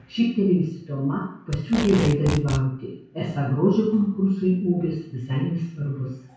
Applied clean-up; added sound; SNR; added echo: none; Packing tape, duct tape; 7 dB; reverberation time 0.6 s.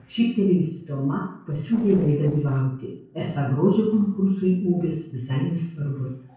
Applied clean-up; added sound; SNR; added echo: neural separator model SepFormer DNS4.